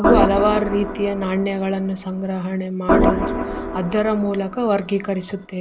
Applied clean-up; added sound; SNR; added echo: none; Organ; 1 dB; none.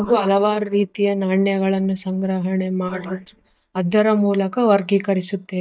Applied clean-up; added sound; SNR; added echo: neural mask model DeepFilterNet 3.